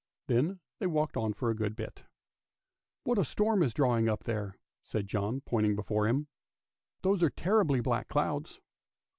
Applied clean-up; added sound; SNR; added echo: none; none; none; none.